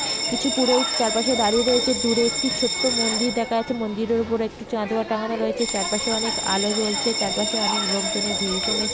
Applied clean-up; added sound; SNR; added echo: none; Bell; 1 dB; none.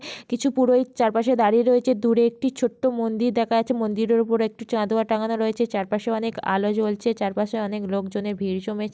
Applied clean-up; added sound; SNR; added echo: none; none; none; none.